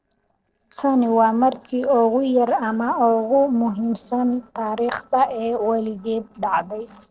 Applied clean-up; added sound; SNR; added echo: neural separator model SepFormer DNS4.